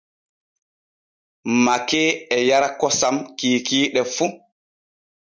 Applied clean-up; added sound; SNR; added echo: none; none; none; none.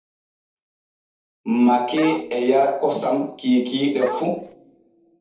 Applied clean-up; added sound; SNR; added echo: none; Bark; 9 dB; reverberation time 0.6 s.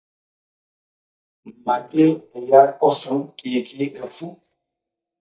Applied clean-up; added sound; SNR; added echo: neural mask model DeepFilterNet 3.